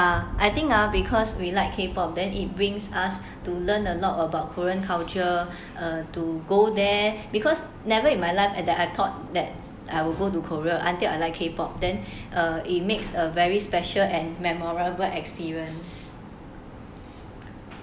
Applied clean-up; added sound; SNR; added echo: none; Thunder; 15 dB; none.